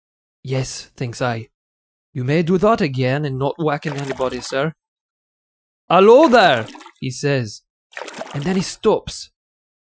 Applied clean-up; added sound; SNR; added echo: classical method Wiener filter.